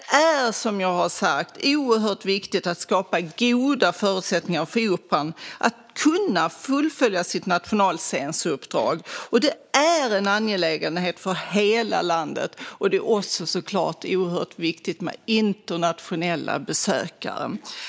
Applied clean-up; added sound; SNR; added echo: neural mask model Resemble Enhance denoiser.